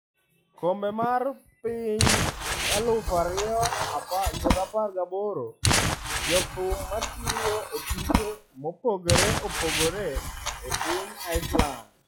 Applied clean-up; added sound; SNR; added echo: classical method log-MMSE.